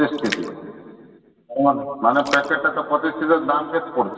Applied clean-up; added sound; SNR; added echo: none; Splash, splatter; 16 dB; reverberation time 2.4 s.